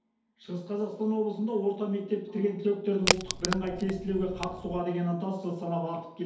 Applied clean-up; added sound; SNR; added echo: none; Crack; 2 dB; reverberation time 2.2 s.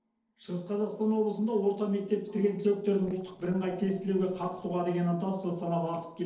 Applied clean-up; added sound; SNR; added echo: neural separator model SepFormer DNS4.